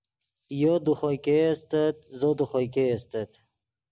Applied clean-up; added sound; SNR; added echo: none; none; none; none.